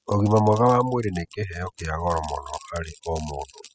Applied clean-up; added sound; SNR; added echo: classical method spectral subtraction.